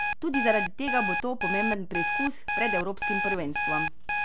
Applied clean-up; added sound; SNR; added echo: none; Alarm; -2 dB; none.